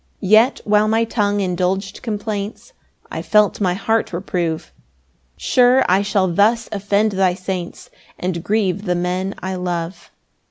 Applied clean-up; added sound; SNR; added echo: none; none; none; none.